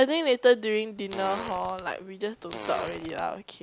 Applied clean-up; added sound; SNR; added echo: none; Fart; 11 dB; none.